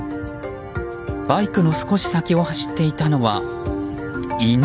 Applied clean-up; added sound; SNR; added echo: none; none; none; none.